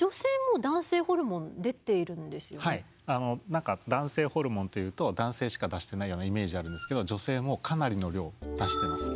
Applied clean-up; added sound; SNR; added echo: none; Wind instrument, woodwind instrument; 17 dB; none.